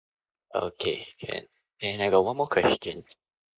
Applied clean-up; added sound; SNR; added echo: neural mask model Resemble Enhance denoiser.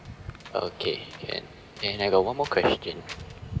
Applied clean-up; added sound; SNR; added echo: none; Wind; 12 dB; none.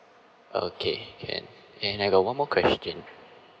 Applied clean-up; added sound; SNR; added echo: none; none; none; none.